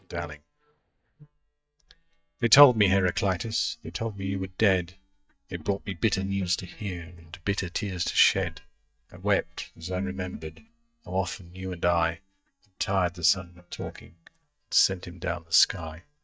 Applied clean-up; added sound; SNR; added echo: neural mask model DeepFilterNet 3.